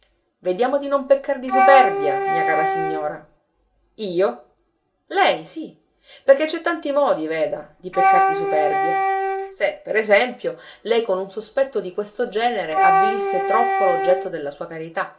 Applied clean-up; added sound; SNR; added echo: none; Wind instrument, woodwind instrument; -2 dB; reverberation time 0.2 s.